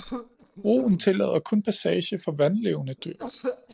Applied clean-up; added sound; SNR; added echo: neural separator model SepFormer DNS4.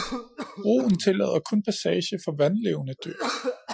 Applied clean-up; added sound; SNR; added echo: classical method Wiener filter.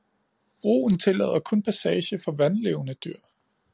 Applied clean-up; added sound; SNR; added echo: none; none; none; none.